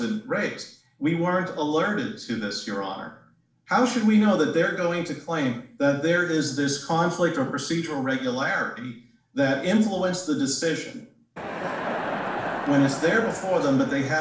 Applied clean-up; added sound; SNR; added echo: none; Crowd; 6 dB; reverberation time 0.5 s.